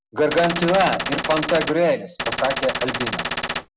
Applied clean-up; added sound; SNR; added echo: none; Gunshot, gunfire; 4 dB; none.